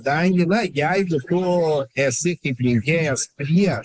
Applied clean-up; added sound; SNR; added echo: neural mask model Resemble Enhance denoiser.